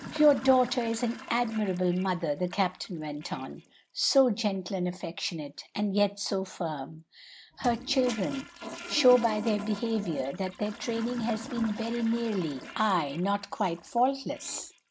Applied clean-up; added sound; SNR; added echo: none; Toilet flush; 15 dB; none.